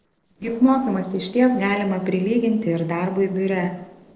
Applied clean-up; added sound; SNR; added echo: neural separator model SepFormer DNS4.